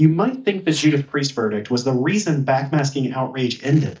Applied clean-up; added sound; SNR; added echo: neural mask model DeepFilterNet 3.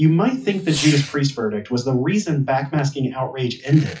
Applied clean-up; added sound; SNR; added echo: classical method WPE with log-MMSE.